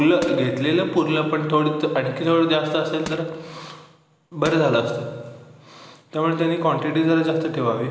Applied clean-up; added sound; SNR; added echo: none; Crushing; 16 dB; none.